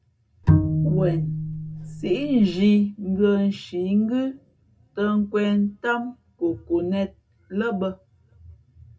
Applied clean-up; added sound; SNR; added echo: none; Bowed string instrument; -1 dB; reverberation time 0.2 s.